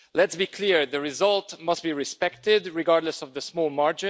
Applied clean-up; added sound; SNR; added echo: none; none; none; none.